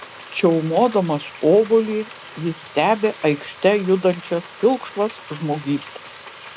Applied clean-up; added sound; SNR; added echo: none; Frying (food); 18 dB; none.